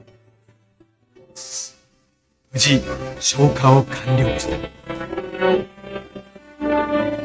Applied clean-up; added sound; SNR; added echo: neural mask model RNNoise.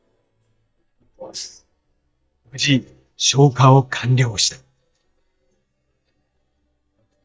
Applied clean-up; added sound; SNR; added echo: neural mask model DeepFilterNet 3.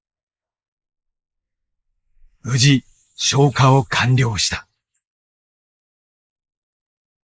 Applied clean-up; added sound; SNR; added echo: neural mask model Resemble Enhance denoiser.